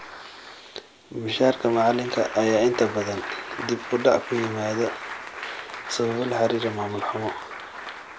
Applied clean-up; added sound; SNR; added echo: none; Applause; 11 dB; none.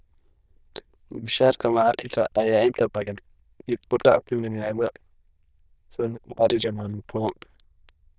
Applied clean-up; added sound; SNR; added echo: neural diffusion model UNIVERSE++.